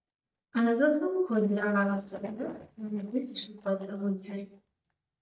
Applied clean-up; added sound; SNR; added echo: neural mask model DeepFilterNet 3.